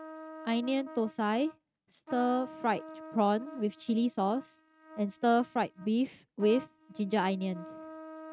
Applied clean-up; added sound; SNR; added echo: neural mask model RNNoise.